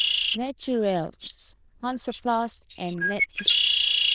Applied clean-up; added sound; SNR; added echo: neural diffusion model UNIVERSE++.